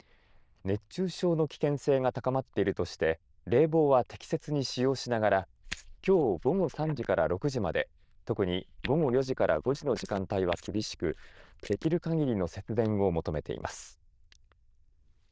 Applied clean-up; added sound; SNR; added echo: neural diffusion model UNIVERSE++.